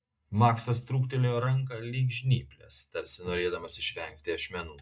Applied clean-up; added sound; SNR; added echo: none; none; none; reverberation time 0.2 s.